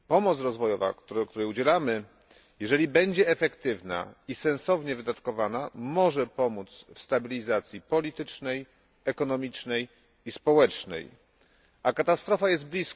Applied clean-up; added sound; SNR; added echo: none; none; none; none.